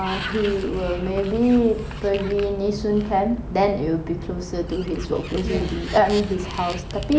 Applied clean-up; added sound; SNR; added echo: none; Sliding door; 16 dB; none.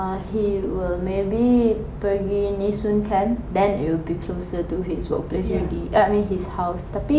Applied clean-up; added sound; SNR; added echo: none; none; none; none.